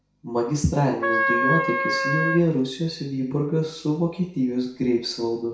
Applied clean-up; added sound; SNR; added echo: none; Wind instrument, woodwind instrument; 0 dB; reverberation time 0.6 s.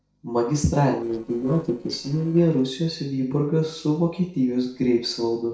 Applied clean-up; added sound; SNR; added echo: neural separator model SepFormer DNS4.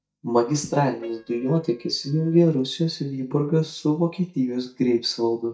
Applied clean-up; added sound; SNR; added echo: neural mask model DeepFilterNet 3.